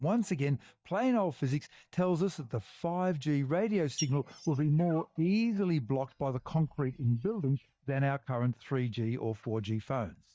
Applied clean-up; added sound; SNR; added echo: neural mask model DeepFilterNet 3.